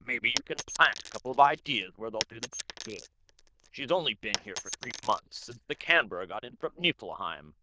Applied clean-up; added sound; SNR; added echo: neural diffusion model UNIVERSE++.